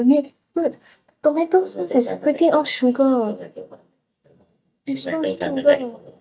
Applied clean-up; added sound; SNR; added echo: neural mask model DeepFilterNet 3.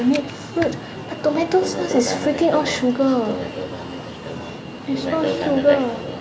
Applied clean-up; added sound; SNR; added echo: none; Alarm; 13 dB; none.